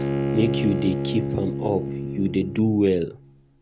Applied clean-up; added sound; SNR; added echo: none; Bowed string instrument; 3 dB; none.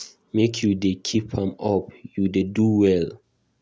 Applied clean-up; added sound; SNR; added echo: none; none; none; none.